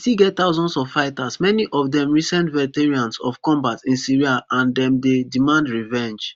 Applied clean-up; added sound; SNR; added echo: none; none; none; none.